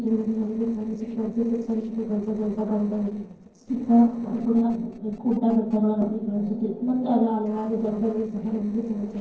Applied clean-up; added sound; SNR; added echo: neural separator model SepFormer DNS4.